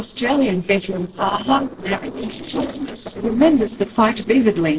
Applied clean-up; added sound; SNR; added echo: neural separator model SepFormer DNS4.